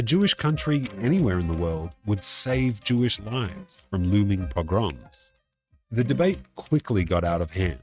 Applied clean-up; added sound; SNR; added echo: neural mask model RNNoise.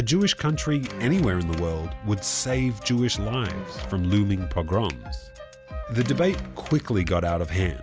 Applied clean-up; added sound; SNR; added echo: none; Finger snapping; 19 dB; none.